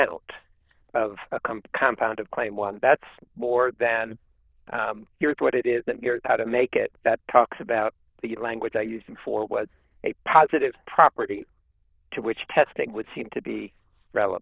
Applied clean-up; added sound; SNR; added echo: neural diffusion model UNIVERSE++.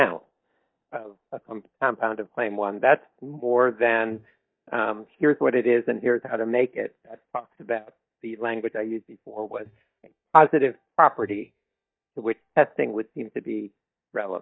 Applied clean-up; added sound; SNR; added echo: neural mask model DeepFilterNet 3.